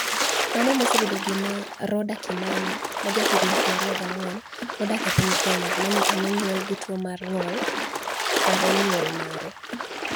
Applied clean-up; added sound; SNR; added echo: none; Splash, splatter; -2 dB; none.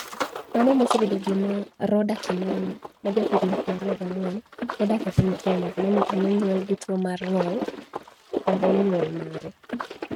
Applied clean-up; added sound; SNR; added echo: neural mask model RNNoise.